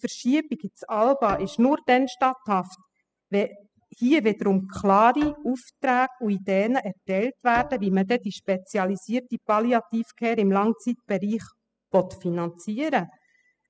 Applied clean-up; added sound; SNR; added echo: classical method spectral subtraction.